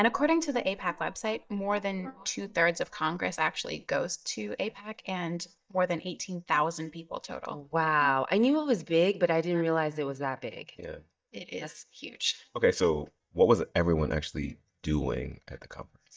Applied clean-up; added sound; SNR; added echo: neural mask model DeepFilterNet 3.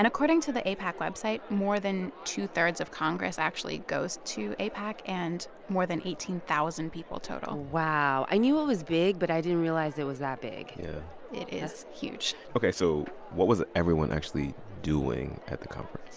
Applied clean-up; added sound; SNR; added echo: none; none; none; none.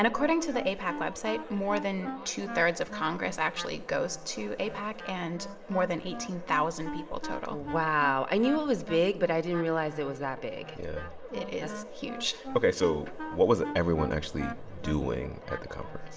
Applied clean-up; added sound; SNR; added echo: none; Wind instrument, woodwind instrument; 12 dB; reverberation time 1.1 s.